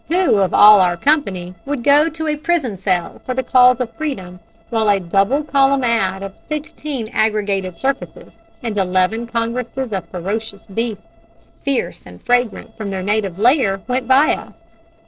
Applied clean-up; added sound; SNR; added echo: neural separator model SepFormer DNS4.